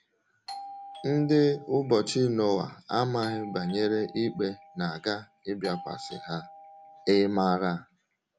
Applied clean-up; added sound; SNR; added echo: none; Doorbell; 17 dB; none.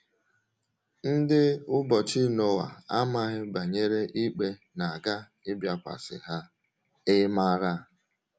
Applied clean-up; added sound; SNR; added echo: none; none; none; none.